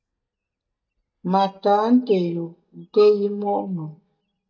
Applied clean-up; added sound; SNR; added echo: neural mask model DeepFilterNet 3.